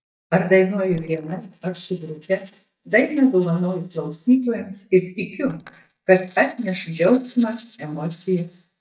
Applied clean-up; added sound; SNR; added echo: neural mask model DeepFilterNet 3.